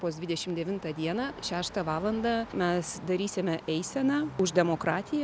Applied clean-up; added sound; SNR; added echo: none; none; none; none.